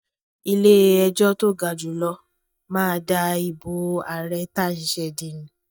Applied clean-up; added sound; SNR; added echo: neural mask model DeepFilterNet 3.